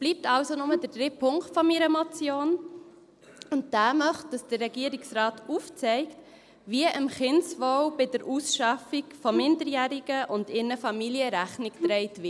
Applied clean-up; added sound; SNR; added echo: none; Wind instrument, woodwind instrument; 5 dB; none.